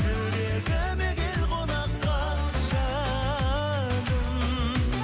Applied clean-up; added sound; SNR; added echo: none; none; none; none.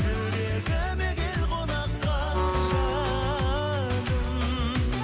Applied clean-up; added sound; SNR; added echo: none; Acoustic guitar; 10 dB; none.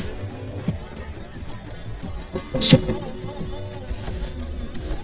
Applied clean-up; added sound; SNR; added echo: neural mask model DeepFilterNet 3.